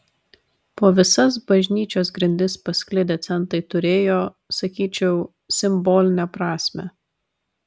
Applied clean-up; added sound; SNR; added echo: none; none; none; none.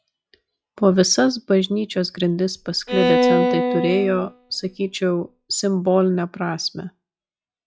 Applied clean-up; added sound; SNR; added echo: classical method log-MMSE.